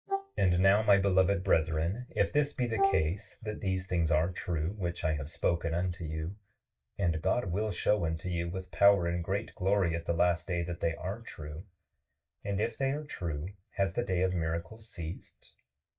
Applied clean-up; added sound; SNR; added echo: neural mask model DeepFilterNet 3.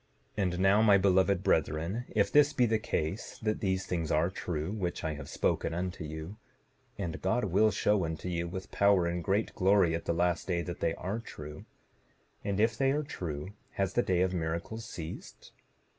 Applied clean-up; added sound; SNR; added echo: none; none; none; none.